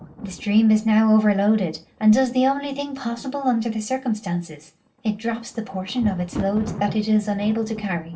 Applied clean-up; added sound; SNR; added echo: none; Thunder; 17 dB; reverberation time 0.2 s.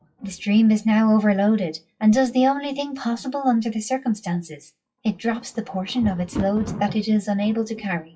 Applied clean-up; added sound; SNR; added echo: classical method WPE with log-MMSE.